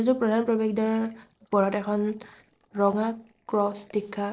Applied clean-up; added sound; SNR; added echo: neural separator model SepFormer DNS4.